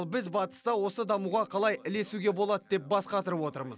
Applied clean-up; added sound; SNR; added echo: neural mask model DeepFilterNet 3.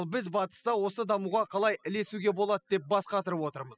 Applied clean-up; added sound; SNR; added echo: classical method spectral subtraction.